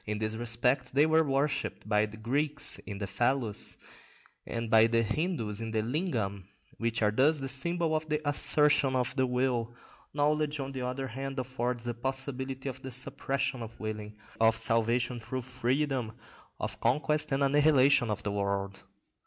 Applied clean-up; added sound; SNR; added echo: none; none; none; none.